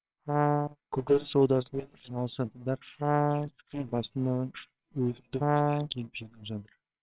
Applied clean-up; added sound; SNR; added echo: neural separator model SepFormer WHAMR!.